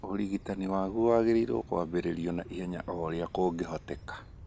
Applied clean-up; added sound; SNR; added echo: none; Bird vocalization, bird call, bird song; 18 dB; none.